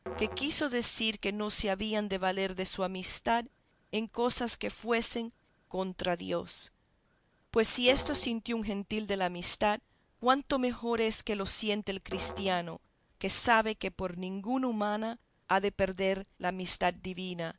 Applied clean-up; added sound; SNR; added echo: none; Musical instrument; 17 dB; none.